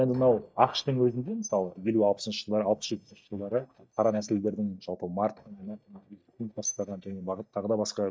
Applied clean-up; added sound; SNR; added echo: neural mask model DeepFilterNet 3.